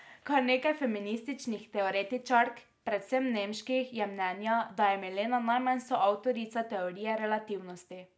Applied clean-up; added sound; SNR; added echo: none; none; none; none.